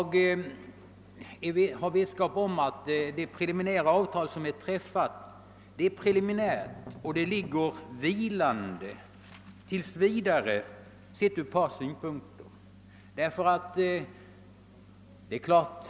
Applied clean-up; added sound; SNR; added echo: none; Strum; 15 dB; none.